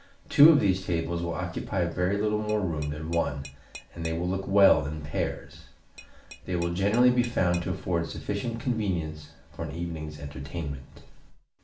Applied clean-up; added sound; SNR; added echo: none; Tap / Glass; 20 dB; reverberation time 0.4 s.